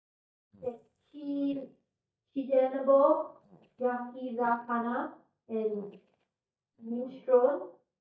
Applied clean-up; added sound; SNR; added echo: neural mask model DeepFilterNet 3.